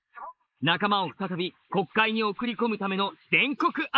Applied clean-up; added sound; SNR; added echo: neural mask model Resemble Enhance denoiser.